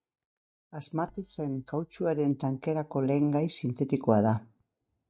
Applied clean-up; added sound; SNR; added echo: neural mask model DeepFilterNet 3.